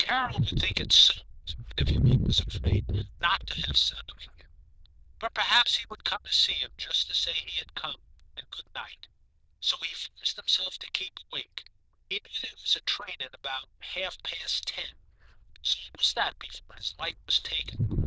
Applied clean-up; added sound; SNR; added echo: neural diffusion model UNIVERSE++.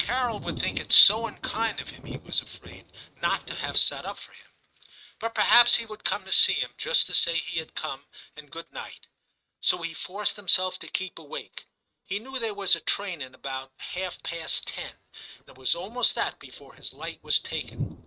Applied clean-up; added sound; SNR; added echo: neural mask model RNNoise.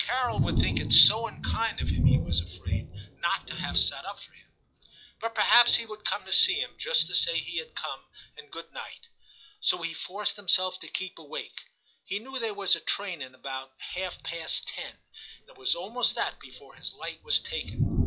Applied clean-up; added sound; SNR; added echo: classical method log-MMSE.